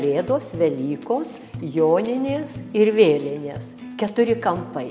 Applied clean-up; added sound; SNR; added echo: none; Acoustic guitar; 15 dB; none.